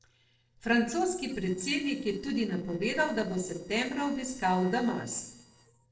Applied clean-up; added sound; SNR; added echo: neural separator model SepFormer DNS4.